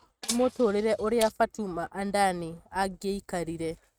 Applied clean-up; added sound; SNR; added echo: neural mask model RNNoise.